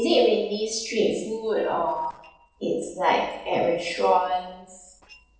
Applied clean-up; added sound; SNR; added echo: neural separator model SepFormer DNS4.